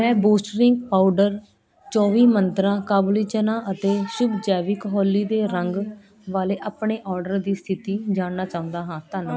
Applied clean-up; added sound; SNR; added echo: none; none; none; none.